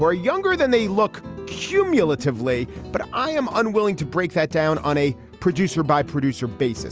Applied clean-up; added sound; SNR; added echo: none; none; none; none.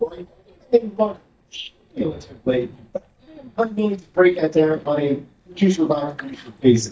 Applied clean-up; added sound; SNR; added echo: neural mask model DeepFilterNet 3.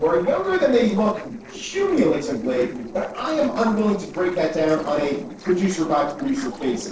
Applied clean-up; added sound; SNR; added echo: neural separator model SepFormer DNS4.